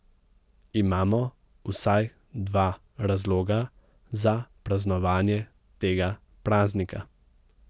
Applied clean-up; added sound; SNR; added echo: none; none; none; none.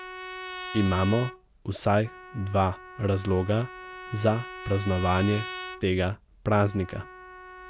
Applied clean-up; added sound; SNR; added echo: none; Trumpet; 13 dB; none.